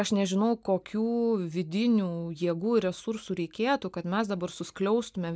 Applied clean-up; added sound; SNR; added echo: none; none; none; none.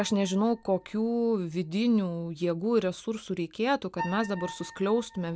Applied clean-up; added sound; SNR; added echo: none; Piano; 18 dB; none.